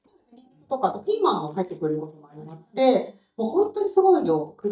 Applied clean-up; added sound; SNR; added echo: neural mask model DeepFilterNet 3.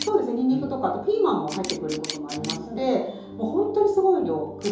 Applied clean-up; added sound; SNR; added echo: none; Camera; 16 dB; reverberation time 2.8 s.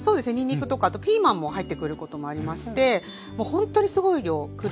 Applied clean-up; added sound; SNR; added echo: none; none; none; none.